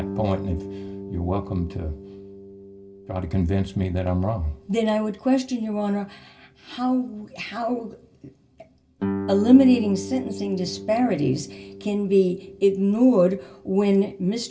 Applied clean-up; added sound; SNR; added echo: none; Guitar; 13 dB; reverberation time 0.1 s.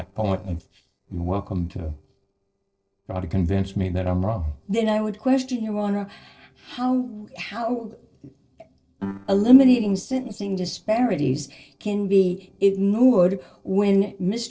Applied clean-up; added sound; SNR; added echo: neural separator model SepFormer DNS4.